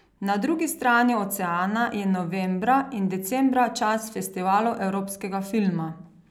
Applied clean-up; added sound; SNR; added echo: none; none; none; none.